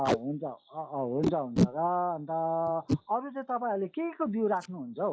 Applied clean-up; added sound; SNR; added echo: classical method log-MMSE.